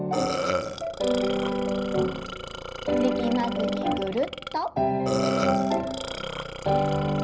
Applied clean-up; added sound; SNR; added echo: none; Burping, eructation; 6 dB; reverberation time 0.4 s.